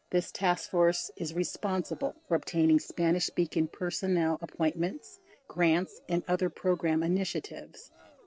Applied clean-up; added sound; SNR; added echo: neural separator model SepFormer DNS4.